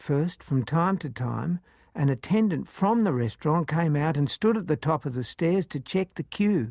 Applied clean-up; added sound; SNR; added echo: none; none; none; none.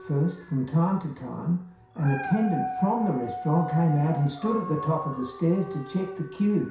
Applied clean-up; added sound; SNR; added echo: none; Dog; 10 dB; reverberation time 0.6 s.